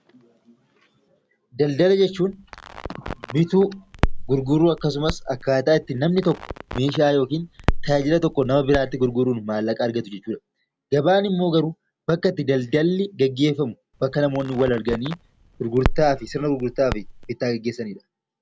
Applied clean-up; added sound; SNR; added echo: none; Crackle; 7 dB; none.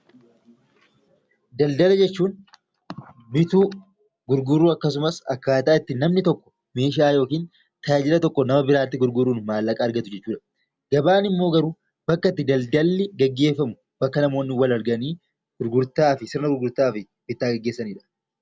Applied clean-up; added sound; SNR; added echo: none; none; none; none.